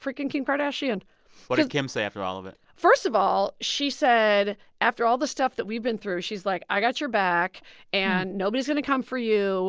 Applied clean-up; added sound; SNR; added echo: none; none; none; none.